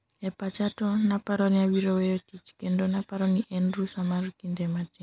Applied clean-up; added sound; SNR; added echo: none; none; none; none.